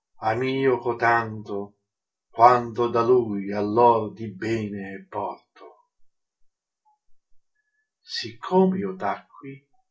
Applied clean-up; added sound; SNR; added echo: none; none; none; reverberation time 0.2 s.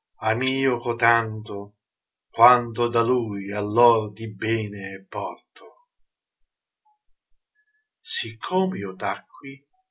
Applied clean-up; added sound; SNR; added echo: none; none; none; none.